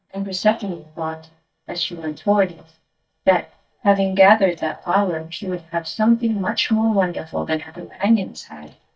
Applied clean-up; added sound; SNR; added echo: neural mask model DeepFilterNet 3.